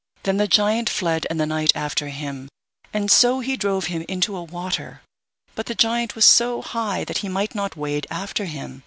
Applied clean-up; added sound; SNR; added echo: none; none; none; none.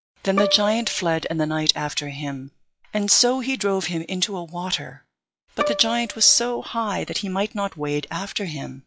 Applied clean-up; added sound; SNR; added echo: classical method log-MMSE.